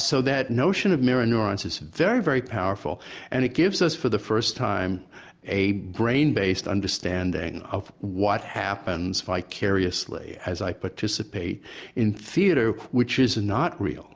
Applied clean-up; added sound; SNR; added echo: none; none; none; none.